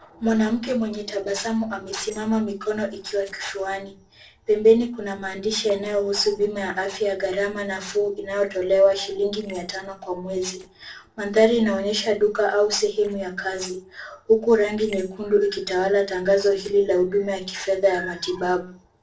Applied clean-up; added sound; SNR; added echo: neural separator model SepFormer DNS4.